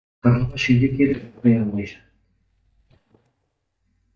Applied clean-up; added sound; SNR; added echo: neural mask model DeepFilterNet 3.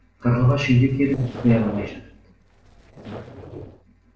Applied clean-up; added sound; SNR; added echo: neural separator model SepFormer DNS4.